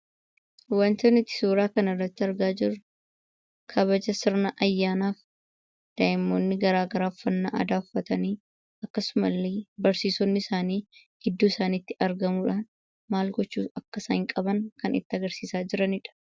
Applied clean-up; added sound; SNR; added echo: none; none; none; none.